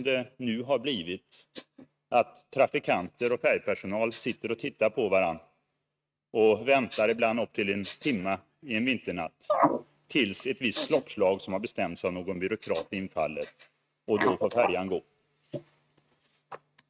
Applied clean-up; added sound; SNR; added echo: neural mask model RNNoise.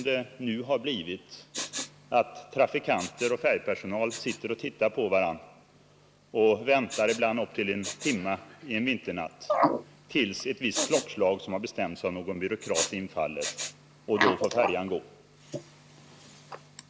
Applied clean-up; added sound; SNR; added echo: none; Respiratory sounds; 7 dB; none.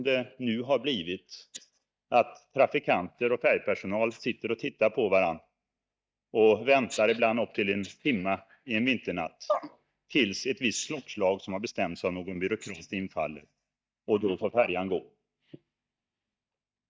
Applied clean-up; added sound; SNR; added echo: neural mask model DeepFilterNet 3.